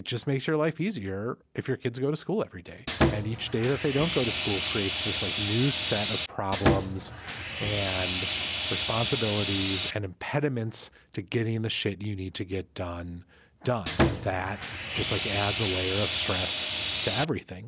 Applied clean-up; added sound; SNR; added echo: none; Sawing; 0 dB; none.